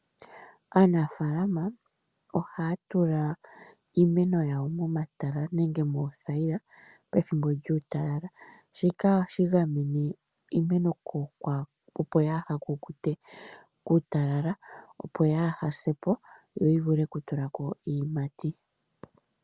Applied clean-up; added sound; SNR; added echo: none; none; none; none.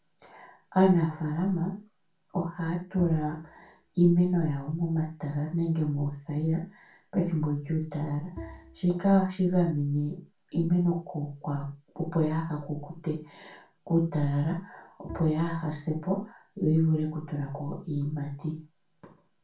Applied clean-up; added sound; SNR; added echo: none; Bowed string instrument; 19 dB; reverberation time 0.3 s.